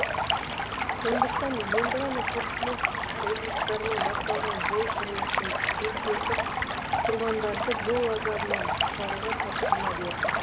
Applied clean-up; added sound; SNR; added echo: none; Stream; -4 dB; none.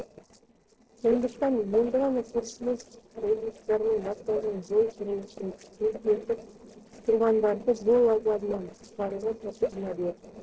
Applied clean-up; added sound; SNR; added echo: neural separator model SepFormer DNS4.